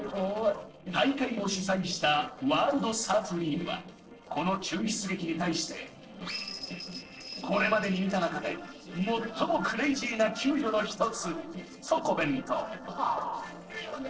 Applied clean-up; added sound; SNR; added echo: neural separator model SepFormer DNS4.